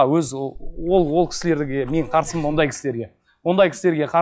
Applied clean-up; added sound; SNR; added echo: classical method log-MMSE.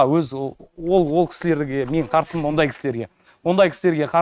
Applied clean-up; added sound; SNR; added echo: neural mask model RNNoise.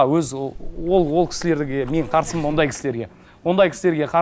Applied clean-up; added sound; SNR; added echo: none; Splash, splatter; 13 dB; none.